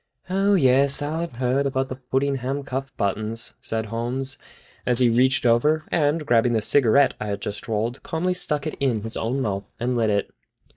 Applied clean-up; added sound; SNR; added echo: neural mask model DeepFilterNet 3.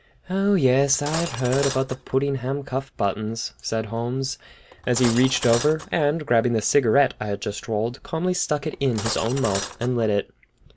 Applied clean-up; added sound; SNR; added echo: none; Cutlery, silverware; 10 dB; none.